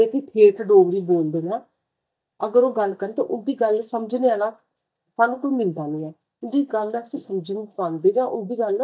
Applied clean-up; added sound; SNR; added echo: neural mask model DeepFilterNet 3.